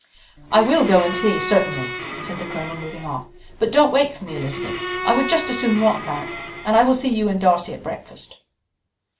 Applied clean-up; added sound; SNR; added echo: none; Bowed string instrument; 9 dB; none.